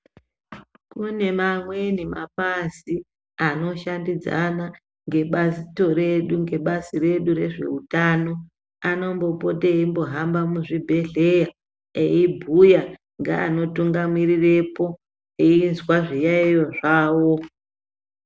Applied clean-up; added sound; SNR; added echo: none; none; none; none.